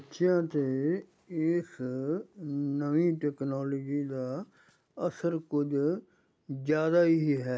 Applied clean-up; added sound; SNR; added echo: none; none; none; none.